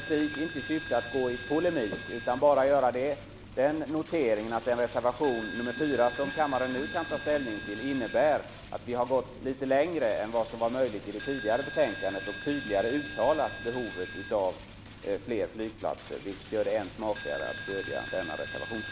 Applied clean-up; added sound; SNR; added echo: none; Coin (dropping); 10 dB; none.